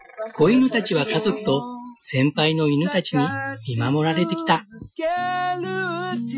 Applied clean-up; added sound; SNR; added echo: classical method Wiener filter.